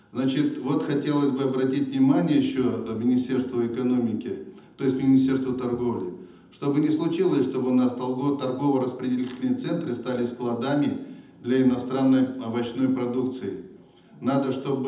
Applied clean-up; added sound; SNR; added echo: none; none; none; reverberation time 0.8 s.